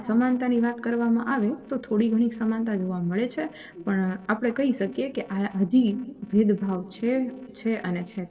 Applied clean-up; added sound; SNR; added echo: neural separator model SepFormer DNS4.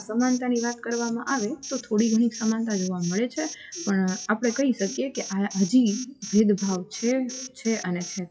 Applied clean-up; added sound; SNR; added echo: classical method WPE with log-MMSE.